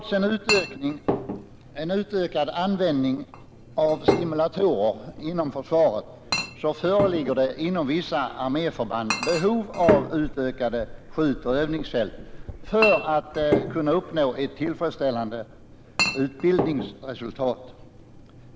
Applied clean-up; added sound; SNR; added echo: none; Chink, clink; 6 dB; none.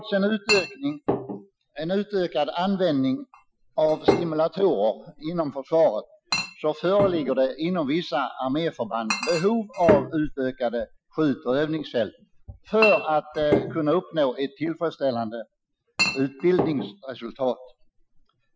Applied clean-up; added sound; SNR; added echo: classical method Wiener filter.